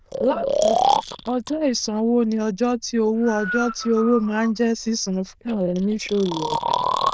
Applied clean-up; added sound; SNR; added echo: neural diffusion model UNIVERSE++.